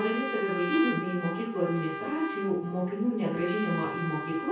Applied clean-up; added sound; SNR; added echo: none; Trumpet; 7 dB; reverberation time 0.6 s.